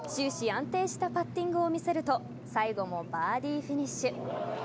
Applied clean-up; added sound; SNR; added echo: none; none; none; none.